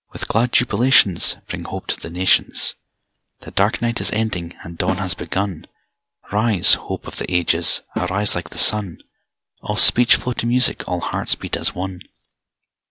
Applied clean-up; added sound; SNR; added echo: none; Snare drum; 13 dB; none.